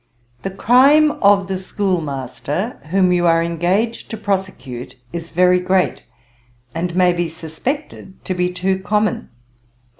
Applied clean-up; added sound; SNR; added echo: none; none; none; none.